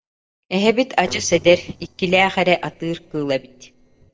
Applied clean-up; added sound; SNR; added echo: neural separator model SepFormer DNS4.